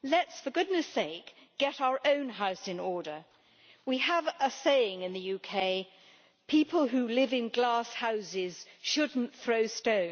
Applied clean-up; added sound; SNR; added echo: none; none; none; none.